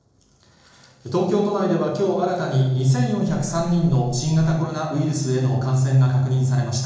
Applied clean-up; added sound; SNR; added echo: neural separator model SepFormer DNS4.